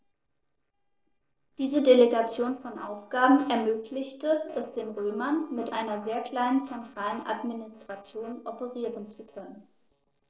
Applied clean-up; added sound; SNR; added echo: neural separator model SepFormer DNS4.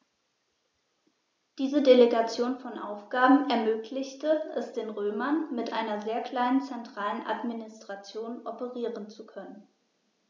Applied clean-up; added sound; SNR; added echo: none; none; none; none.